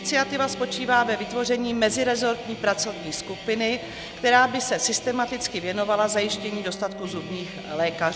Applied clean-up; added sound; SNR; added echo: none; Guitar + Bowed string instrument; 13 dB; none.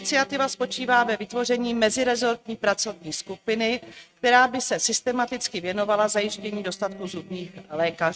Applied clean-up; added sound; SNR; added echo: neural mask model RNNoise.